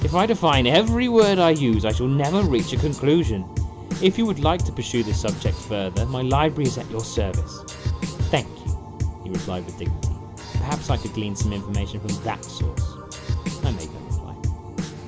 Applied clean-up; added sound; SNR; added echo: none; Drum kit; 4 dB; none.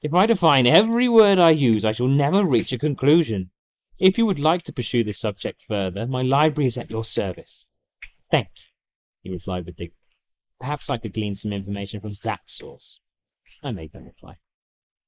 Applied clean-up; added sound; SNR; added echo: neural mask model Resemble Enhance denoiser.